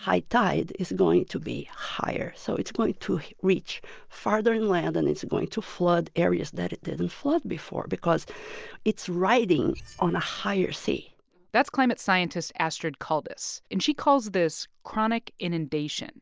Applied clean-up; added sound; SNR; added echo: neural separator model SepFormer DNS4.